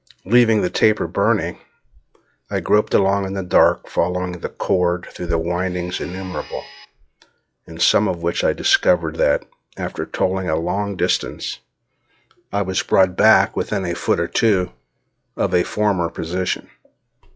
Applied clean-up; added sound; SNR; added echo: classical method log-MMSE.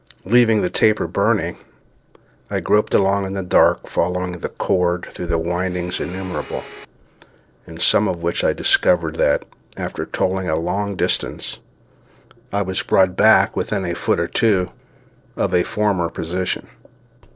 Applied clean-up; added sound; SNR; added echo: neural separator model SepFormer DNS4.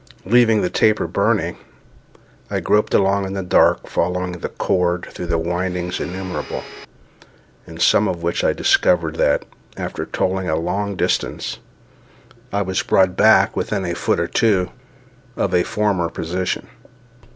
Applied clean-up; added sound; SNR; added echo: none; Domestic sounds, home sounds; 17 dB; none.